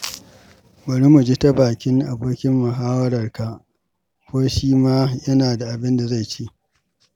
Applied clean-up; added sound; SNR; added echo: none; none; none; none.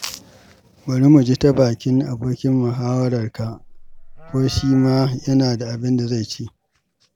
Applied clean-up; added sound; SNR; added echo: none; Livestock, farm animals, working animals; 19 dB; none.